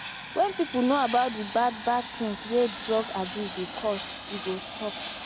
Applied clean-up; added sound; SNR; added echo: none; Fixed-wing aircraft, airplane; 8 dB; none.